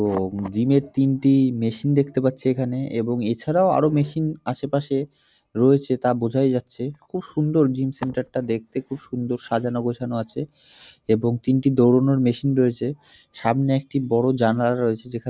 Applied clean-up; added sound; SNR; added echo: none; none; none; none.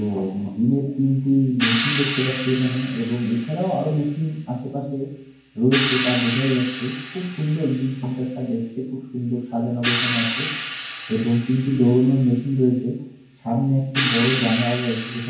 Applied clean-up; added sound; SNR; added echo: none; Hi-hat; 8 dB; reverberation time 0.9 s.